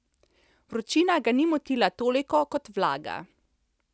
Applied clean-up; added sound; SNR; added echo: none; none; none; none.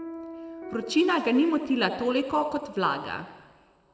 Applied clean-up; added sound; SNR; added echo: none; Piano; 17 dB; reverberation time 2.0 s.